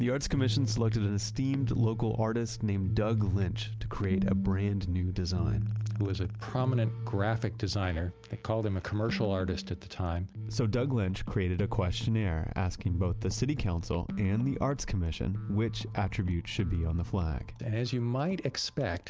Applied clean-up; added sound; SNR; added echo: none; none; none; none.